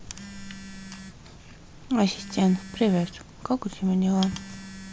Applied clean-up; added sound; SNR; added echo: none; Telephone; 15 dB; none.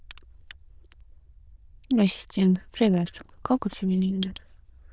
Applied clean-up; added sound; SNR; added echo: neural diffusion model UNIVERSE++.